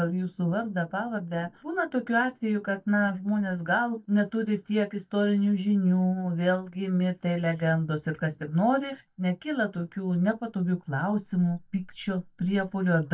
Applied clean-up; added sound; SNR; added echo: neural mask model DeepFilterNet 3.